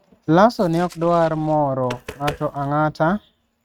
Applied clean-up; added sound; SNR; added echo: neural mask model RNNoise.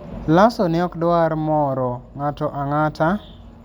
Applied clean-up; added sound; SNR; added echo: none; none; none; none.